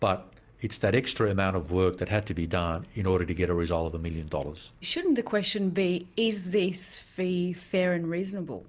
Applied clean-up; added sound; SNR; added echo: none; none; none; none.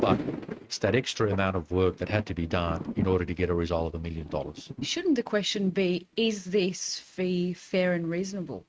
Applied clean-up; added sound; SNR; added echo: neural mask model RNNoise.